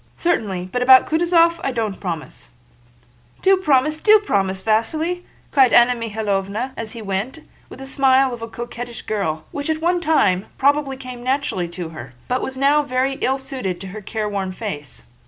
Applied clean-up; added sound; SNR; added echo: none; none; none; none.